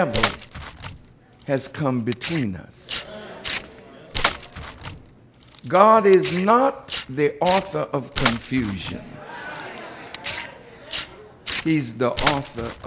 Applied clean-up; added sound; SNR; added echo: none; Tearing; 6 dB; none.